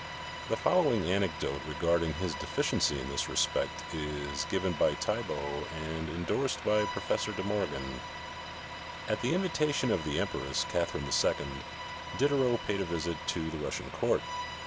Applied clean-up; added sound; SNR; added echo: none; Bowed string instrument + Truck; 8 dB; none.